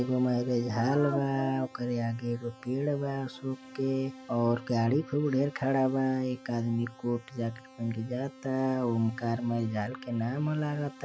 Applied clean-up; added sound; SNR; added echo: none; Keyboard (musical); 20 dB; none.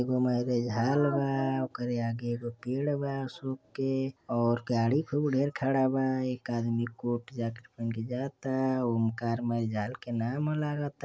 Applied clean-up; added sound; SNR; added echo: none; none; none; none.